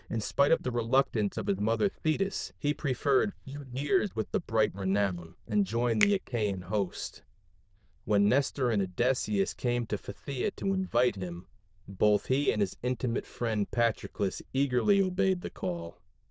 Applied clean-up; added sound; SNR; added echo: neural diffusion model UNIVERSE++.